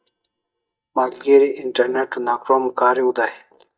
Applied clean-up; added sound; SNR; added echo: neural mask model DeepFilterNet 3.